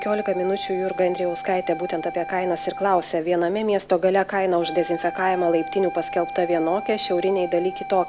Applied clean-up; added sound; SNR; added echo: none; Wind instrument, woodwind instrument; 11 dB; none.